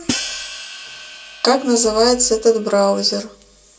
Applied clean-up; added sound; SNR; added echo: none; Hi-hat; 12 dB; reverberation time 0.2 s.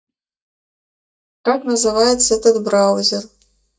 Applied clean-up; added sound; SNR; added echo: neural mask model DeepFilterNet 3.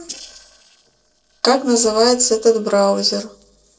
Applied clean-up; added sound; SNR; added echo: neural separator model SepFormer DNS4.